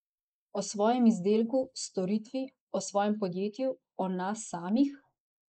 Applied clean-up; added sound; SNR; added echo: neural mask model Resemble Enhance denoiser.